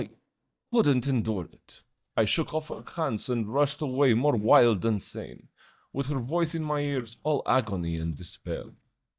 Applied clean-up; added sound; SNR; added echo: neural mask model DeepFilterNet 3.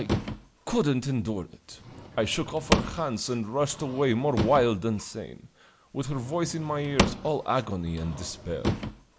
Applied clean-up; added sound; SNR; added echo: none; Drawer open or close / Wood; 5 dB; none.